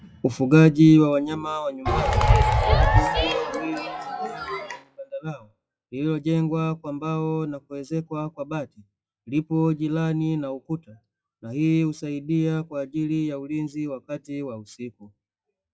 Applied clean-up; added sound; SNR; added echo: classical method log-MMSE.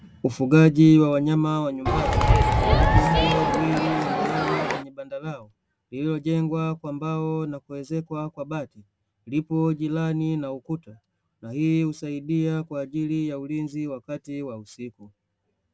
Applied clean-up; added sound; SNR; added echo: none; Crowd; -4 dB; none.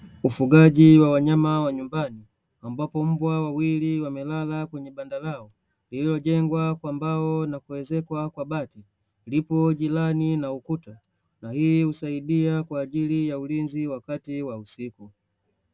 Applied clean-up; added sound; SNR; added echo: none; none; none; none.